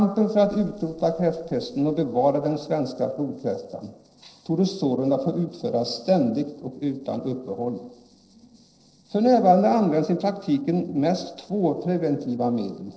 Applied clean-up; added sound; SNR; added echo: neural separator model SepFormer DNS4.